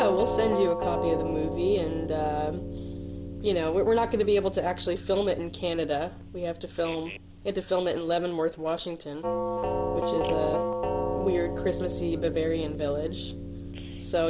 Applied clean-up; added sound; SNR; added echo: none; Doorbell; 4 dB; none.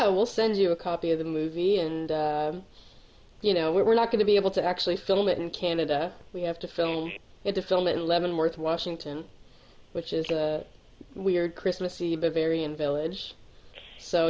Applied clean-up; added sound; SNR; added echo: none; none; none; none.